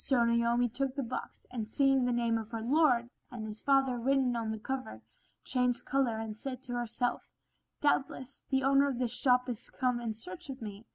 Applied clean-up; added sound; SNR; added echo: none; none; none; none.